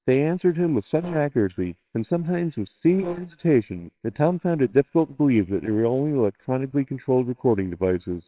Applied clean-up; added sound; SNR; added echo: neural separator model SepFormer WHAMR!.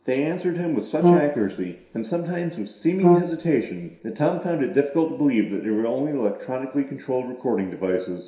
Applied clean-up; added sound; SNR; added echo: none; Brass instrument; -2 dB; reverberation time 0.7 s.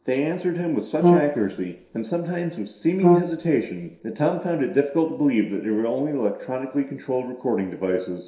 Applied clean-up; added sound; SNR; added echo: neural separator model SepFormer DNS4.